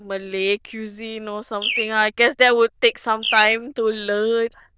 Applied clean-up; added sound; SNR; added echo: neural diffusion model UNIVERSE++.